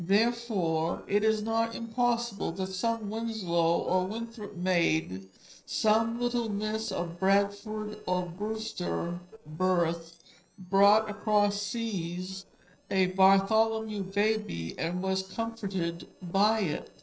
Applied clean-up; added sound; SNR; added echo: neural separator model SepFormer DNS4.